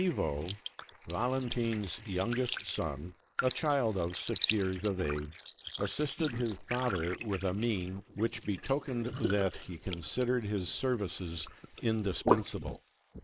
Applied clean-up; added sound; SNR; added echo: neural mask model Resemble Enhance denoiser.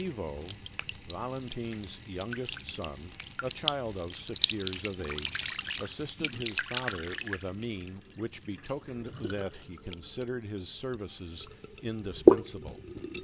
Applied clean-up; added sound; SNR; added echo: none; Trickle, dribble / Sink (filling or washing); -4 dB; none.